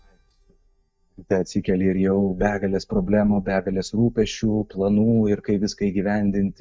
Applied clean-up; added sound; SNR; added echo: neural mask model DeepFilterNet 3.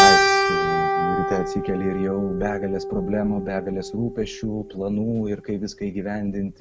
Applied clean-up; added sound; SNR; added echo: none; Keyboard (musical); -2 dB; none.